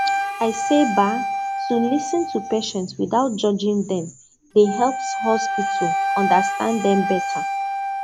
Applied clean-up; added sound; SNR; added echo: none; Wind instrument, woodwind instrument; 3 dB; none.